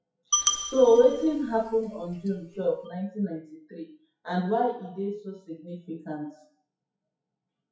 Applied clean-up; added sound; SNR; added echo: classical method WPE with log-MMSE.